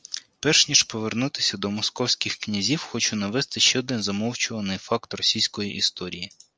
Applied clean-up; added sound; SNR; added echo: none; none; none; none.